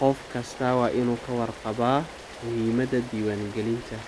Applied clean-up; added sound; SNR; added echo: none; Rain; 15 dB; none.